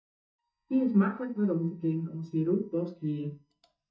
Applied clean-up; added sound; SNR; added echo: neural mask model DeepFilterNet 3.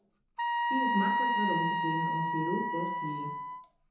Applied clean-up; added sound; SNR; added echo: none; Wind instrument, woodwind instrument; -5 dB; reverberation time 0.6 s.